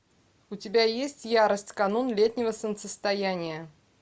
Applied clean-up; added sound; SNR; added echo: none; none; none; none.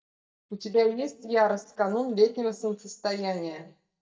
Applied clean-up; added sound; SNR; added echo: neural mask model DeepFilterNet 3.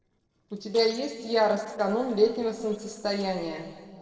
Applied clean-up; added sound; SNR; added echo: neural separator model SepFormer DNS4.